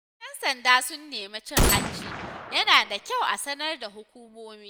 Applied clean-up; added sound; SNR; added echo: none; Gunshot, gunfire; 1 dB; none.